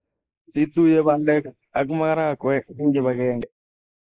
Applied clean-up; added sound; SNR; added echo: neural mask model Resemble Enhance denoiser.